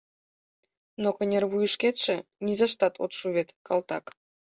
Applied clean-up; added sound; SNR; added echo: none; none; none; none.